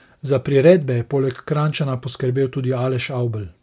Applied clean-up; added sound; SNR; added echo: none; none; none; none.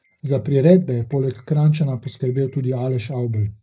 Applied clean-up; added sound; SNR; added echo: neural mask model DeepFilterNet 3.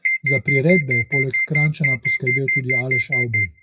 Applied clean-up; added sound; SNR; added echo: classical method WPE with log-MMSE.